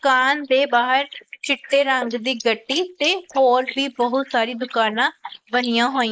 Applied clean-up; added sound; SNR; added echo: neural mask model Resemble Enhance denoiser.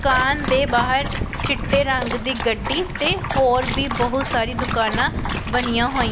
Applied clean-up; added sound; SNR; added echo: none; Dog; 8 dB; none.